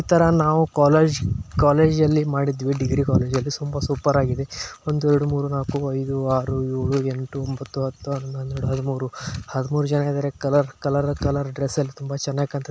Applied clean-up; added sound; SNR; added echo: none; none; none; none.